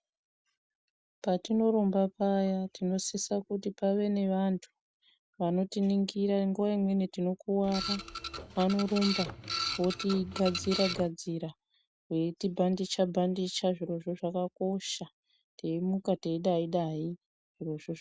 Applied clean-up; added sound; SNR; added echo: none; Printer; 6 dB; none.